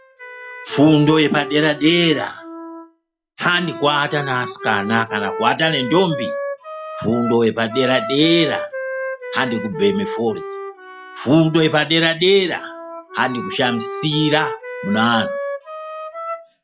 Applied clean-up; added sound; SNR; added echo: classical method log-MMSE.